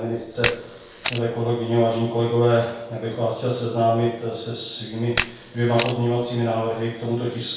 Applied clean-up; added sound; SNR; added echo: none; Camera; 9 dB; reverberation time 0.7 s.